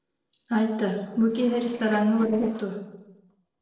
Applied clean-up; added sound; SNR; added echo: neural separator model SepFormer DNS4.